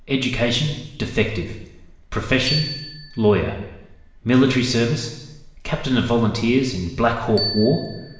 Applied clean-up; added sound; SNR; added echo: none; Bicycle bell; 14 dB; reverberation time 1.0 s.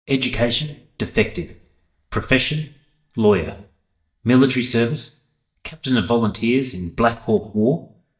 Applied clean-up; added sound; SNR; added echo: neural mask model DeepFilterNet 3.